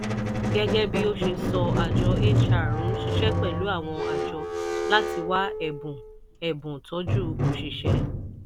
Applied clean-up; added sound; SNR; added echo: none; Squeak; -4 dB; none.